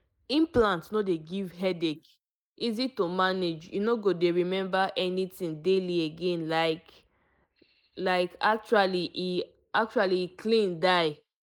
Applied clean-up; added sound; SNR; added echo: neural mask model Resemble Enhance denoiser.